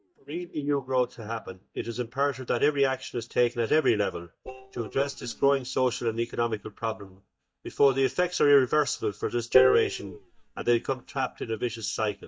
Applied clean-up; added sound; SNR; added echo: neural mask model DeepFilterNet 3.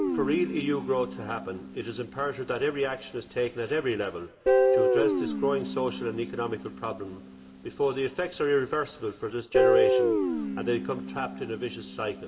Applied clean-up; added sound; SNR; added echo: none; Guitar; -1 dB; reverberation time 1.5 s.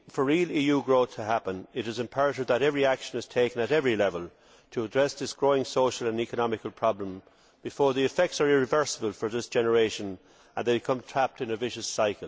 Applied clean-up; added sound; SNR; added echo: none; none; none; none.